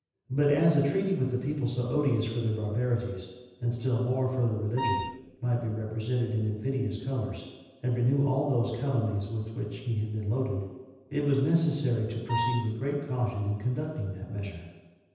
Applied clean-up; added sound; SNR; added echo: none; Wind instrument, woodwind instrument; 5 dB; reverberation time 1.1 s.